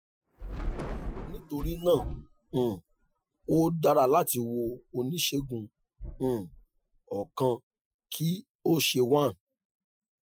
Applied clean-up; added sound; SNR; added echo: classical method Wiener filter.